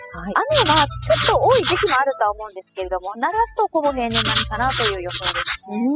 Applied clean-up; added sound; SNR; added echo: classical method spectral subtraction.